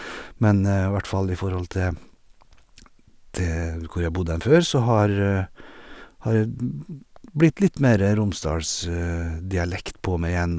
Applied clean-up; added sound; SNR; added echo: none; none; none; none.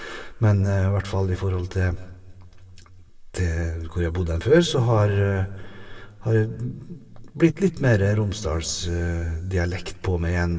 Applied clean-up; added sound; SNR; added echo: none; none; none; reverberation time 1.0 s.